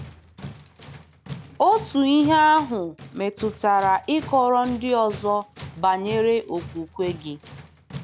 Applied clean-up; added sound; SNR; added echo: none; Tools; 17 dB; none.